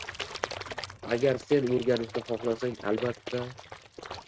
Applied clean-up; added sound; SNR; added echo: neural mask model RNNoise.